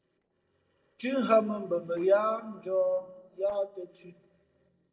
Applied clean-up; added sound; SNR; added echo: neural separator model SepFormer DNS4.